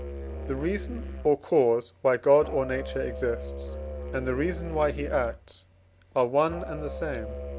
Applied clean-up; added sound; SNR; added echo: none; Musical instrument; 9 dB; none.